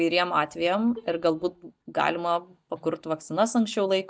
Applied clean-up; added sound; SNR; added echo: neural mask model DeepFilterNet 3.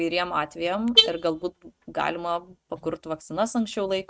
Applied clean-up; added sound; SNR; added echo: neural mask model RNNoise.